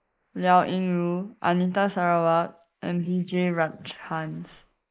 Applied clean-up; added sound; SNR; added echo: neural mask model Resemble Enhance denoiser.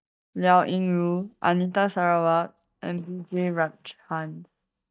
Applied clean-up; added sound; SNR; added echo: neural mask model DeepFilterNet 3.